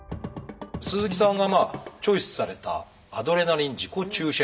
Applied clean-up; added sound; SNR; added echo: none; Drum / Drum kit; 12 dB; none.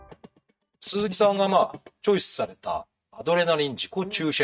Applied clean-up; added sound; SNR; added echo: neural mask model RNNoise.